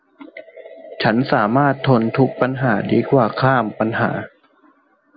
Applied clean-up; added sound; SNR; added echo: none; none; none; none.